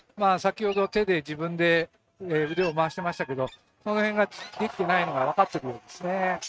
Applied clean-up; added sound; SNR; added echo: neural mask model RNNoise.